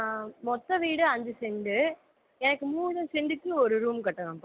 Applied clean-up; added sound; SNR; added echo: none; none; none; none.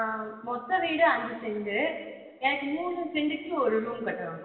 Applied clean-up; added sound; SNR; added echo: none; none; none; reverberation time 1.4 s.